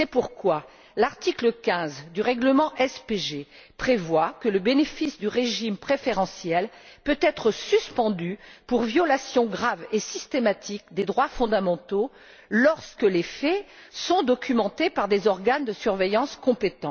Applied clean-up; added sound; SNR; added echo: none; none; none; none.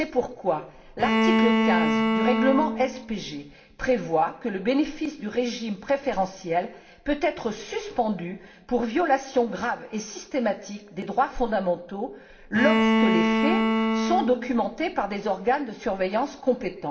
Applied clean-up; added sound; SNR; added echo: none; Bowed string instrument; -3 dB; reverberation time 1.6 s.